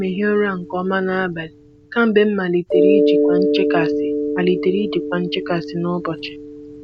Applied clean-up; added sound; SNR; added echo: none; Mallet percussion; 0 dB; none.